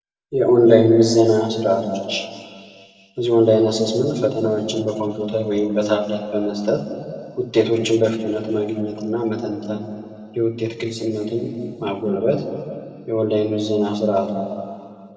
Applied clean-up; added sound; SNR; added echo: none; none; none; reverberation time 2.4 s.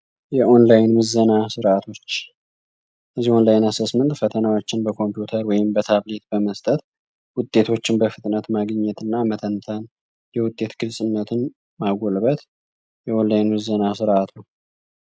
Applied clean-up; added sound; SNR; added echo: none; none; none; none.